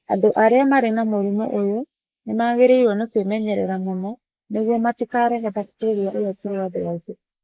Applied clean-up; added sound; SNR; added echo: neural mask model Resemble Enhance denoiser.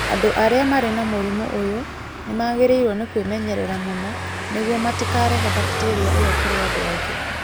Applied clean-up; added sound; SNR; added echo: none; Car passing by / Engine; 2 dB; none.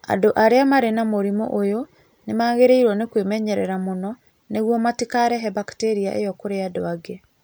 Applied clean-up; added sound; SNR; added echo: none; none; none; none.